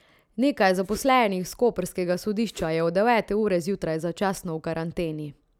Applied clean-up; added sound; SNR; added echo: none; Whoosh, swoosh, swish; 18 dB; none.